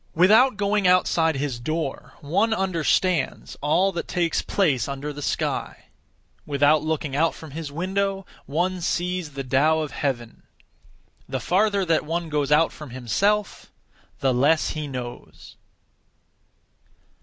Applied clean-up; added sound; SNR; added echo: none; none; none; none.